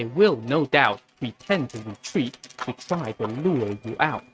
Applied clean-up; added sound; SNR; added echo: neural mask model RNNoise.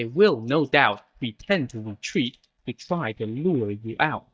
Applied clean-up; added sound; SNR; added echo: neural mask model DeepFilterNet 3.